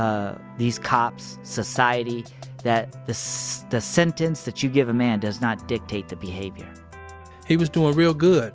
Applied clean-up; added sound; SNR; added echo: none; none; none; none.